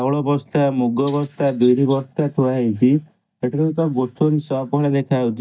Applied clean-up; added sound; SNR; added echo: neural mask model DeepFilterNet 3.